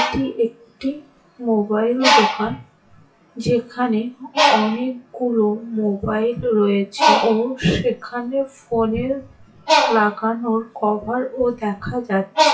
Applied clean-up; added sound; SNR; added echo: classical method WPE with log-MMSE.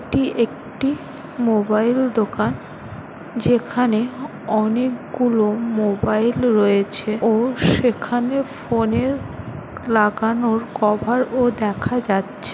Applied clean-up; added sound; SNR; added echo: none; none; none; none.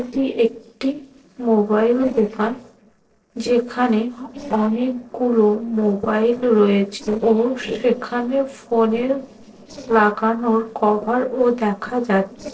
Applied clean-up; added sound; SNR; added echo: neural separator model SepFormer DNS4.